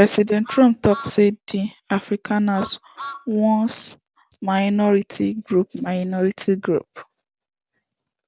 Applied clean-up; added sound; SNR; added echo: none; Truck; 17 dB; none.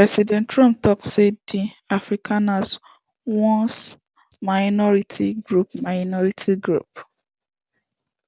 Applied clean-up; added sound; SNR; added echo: none; none; none; none.